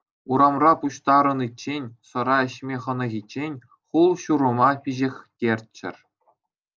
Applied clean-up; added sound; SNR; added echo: none; none; none; none.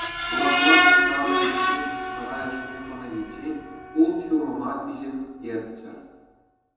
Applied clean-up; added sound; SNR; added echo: none; Screech; -4 dB; reverberation time 1.0 s.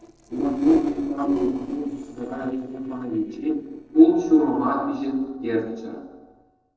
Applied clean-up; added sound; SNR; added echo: neural separator model SepFormer DNS4.